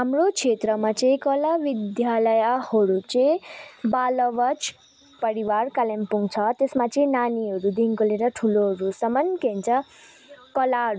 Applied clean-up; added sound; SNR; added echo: none; none; none; none.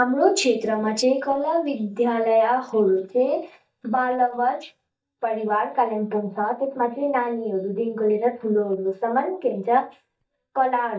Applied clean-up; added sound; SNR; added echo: neural mask model DeepFilterNet 3.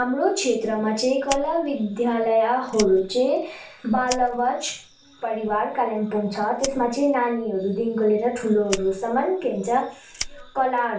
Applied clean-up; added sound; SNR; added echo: none; Fire; 17 dB; reverberation time 0.4 s.